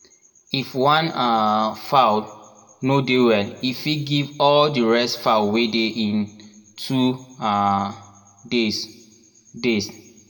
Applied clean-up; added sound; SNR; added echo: none; none; none; reverberation time 0.9 s.